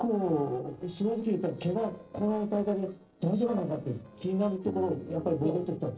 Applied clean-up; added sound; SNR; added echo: neural separator model SepFormer DNS4.